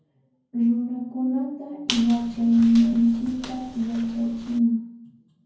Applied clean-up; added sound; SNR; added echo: none; Squeak; 14 dB; reverberation time 0.9 s.